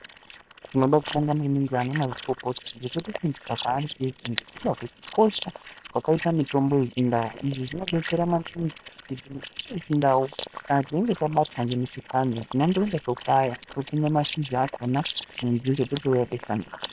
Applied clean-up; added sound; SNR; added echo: neural separator model SepFormer WHAM!.